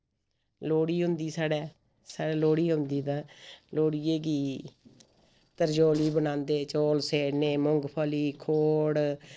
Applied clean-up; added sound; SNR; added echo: neural separator model SepFormer DNS4.